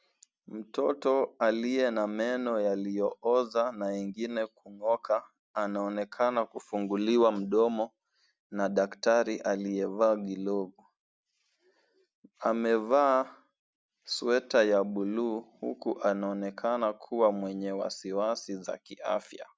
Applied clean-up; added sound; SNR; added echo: none; none; none; none.